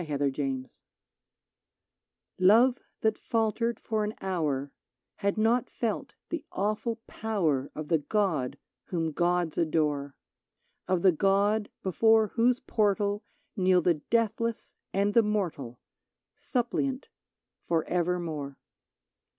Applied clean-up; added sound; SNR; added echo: none; none; none; none.